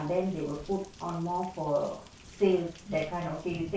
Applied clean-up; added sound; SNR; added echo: none; Rain; 19 dB; reverberation time 0.3 s.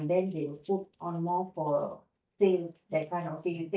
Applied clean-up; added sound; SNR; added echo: neural mask model DeepFilterNet 3.